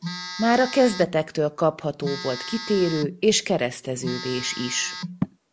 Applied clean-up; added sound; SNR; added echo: none; Telephone; 11 dB; none.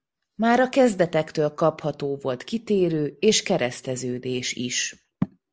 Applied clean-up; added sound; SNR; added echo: none; none; none; none.